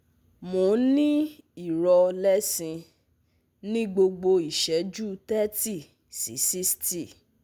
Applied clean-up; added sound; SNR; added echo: none; none; none; none.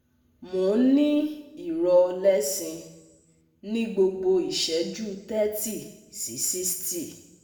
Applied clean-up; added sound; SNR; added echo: none; none; none; reverberation time 0.9 s.